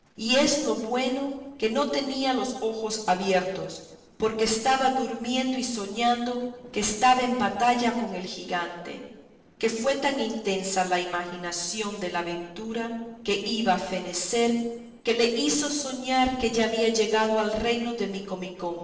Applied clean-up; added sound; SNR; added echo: neural separator model SepFormer DNS4.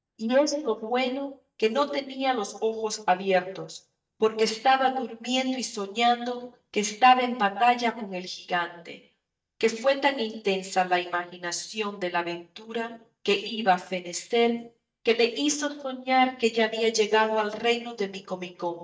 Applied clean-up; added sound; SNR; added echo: neural mask model DeepFilterNet 3.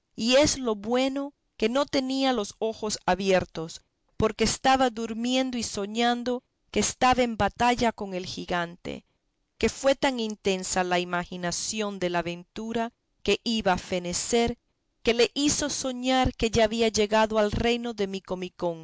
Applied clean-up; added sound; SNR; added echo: none; none; none; none.